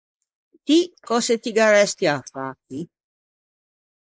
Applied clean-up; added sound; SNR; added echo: neural mask model Resemble Enhance denoiser.